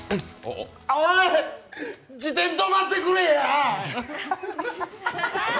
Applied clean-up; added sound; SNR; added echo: none; none; none; none.